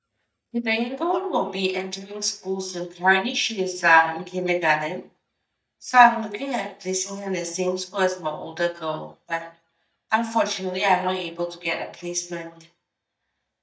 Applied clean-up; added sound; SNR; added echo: neural mask model DeepFilterNet 3.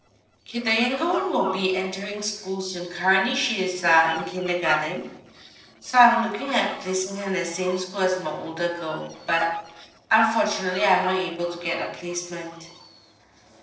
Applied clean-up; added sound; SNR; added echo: neural separator model SepFormer DNS4.